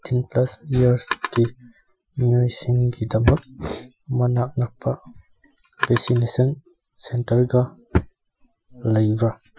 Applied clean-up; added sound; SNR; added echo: classical method Wiener filter.